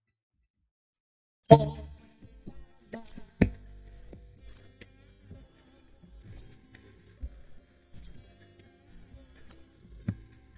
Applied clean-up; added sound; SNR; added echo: neural mask model DeepFilterNet 3.